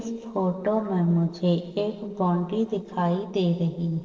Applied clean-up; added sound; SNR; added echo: neural separator model SepFormer DNS4.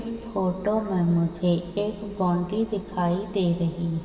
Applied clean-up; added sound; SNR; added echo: none; Engine; 19 dB; reverberation time 2.8 s.